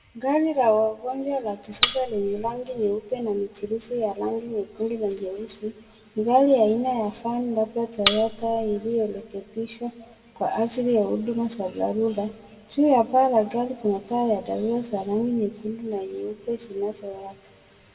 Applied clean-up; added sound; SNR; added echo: none; Cutlery, silverware; 2 dB; reverberation time 0.9 s.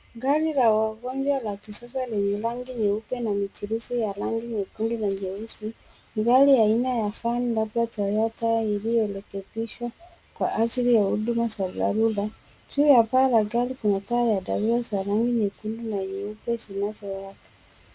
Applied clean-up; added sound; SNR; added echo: none; none; none; none.